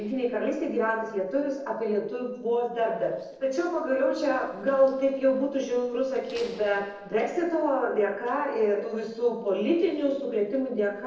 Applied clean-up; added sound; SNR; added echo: neural separator model SepFormer DNS4.